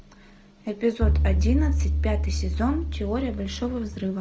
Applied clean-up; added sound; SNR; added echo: none; Bowed string instrument; -4 dB; none.